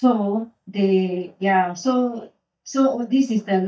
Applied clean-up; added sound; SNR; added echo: neural mask model DeepFilterNet 3.